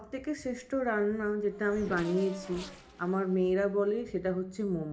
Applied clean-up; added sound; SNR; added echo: none; Race car, auto racing / Accelerating, revving, vroom; 18 dB; reverberation time 0.4 s.